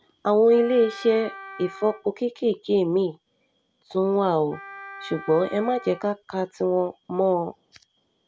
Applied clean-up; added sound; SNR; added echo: none; Wind instrument, woodwind instrument; 17 dB; none.